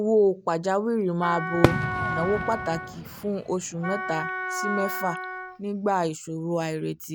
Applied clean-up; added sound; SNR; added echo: none; Wind instrument, woodwind instrument + Fireworks; 3 dB; none.